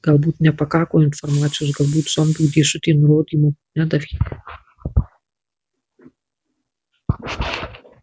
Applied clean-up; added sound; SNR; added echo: none; Hiss; 19 dB; none.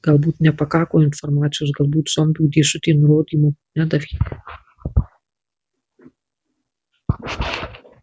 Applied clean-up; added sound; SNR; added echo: none; none; none; none.